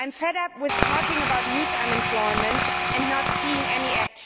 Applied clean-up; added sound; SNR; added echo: none; Tools; -4 dB; none.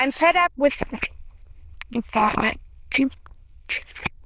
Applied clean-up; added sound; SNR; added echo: neural diffusion model UNIVERSE++.